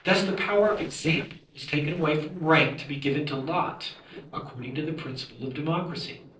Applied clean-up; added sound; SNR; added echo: neural separator model SepFormer DNS4.